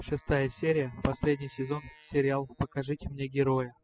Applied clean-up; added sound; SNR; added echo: classical method spectral subtraction.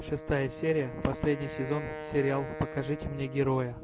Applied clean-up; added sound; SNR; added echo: none; Wind instrument, woodwind instrument; 11 dB; none.